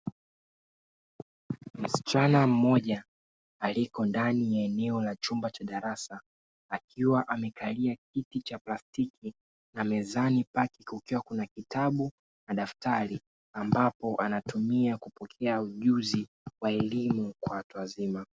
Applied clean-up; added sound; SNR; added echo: none; none; none; none.